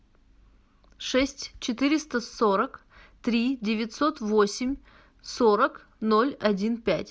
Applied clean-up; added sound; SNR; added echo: none; none; none; none.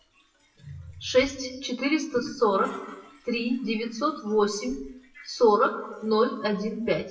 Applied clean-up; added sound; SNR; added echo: classical method WPE with log-MMSE.